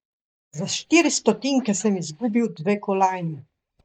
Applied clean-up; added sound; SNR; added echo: neural mask model DeepFilterNet 3.